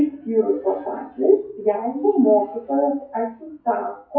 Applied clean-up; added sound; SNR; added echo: classical method WPE with log-MMSE.